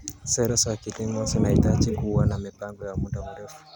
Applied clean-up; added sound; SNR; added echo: none; none; none; none.